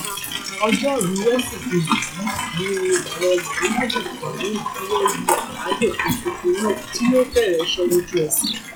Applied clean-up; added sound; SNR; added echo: classical method log-MMSE.